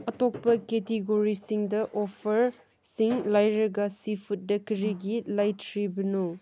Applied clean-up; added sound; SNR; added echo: none; none; none; none.